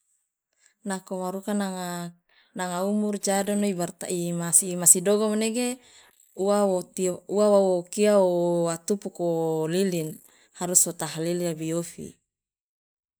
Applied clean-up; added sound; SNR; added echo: neural mask model Resemble Enhance denoiser.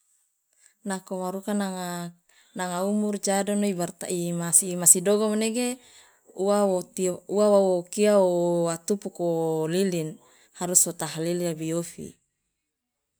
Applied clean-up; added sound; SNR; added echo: none; none; none; none.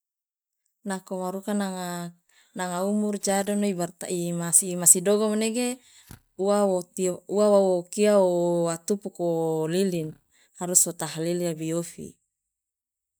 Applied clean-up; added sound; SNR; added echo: neural mask model DeepFilterNet 3.